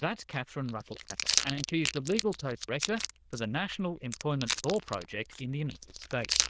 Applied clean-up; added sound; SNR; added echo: neural diffusion model UNIVERSE++.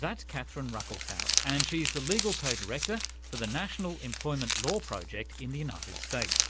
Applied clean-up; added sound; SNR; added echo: none; Crumpling, crinkling; 0 dB; none.